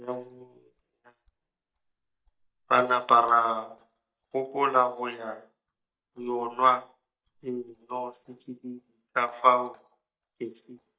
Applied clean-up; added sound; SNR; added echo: neural mask model DeepFilterNet 3.